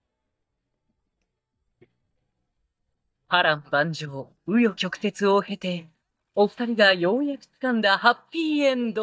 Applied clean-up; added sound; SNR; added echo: neural mask model DeepFilterNet 3.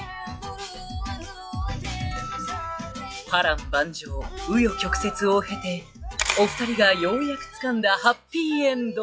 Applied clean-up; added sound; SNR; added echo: classical method log-MMSE.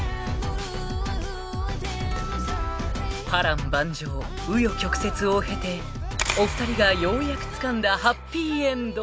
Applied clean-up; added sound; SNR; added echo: none; Acoustic guitar; 15 dB; none.